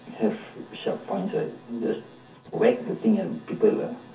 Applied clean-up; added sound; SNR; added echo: none; none; none; reverberation time 0.3 s.